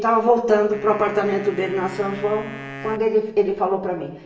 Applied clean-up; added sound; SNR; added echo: none; Wind instrument, woodwind instrument; 16 dB; reverberation time 0.7 s.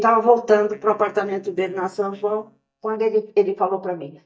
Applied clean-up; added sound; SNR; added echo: neural mask model DeepFilterNet 3.